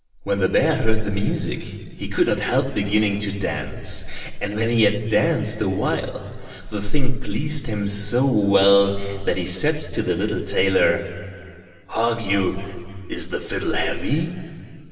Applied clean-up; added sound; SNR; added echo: none; none; none; reverberation time 2.2 s.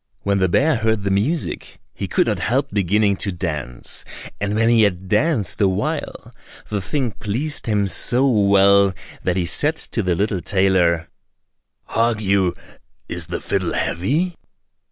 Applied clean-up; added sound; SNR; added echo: none; none; none; none.